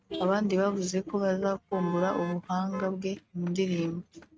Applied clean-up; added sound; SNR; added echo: neural mask model RNNoise.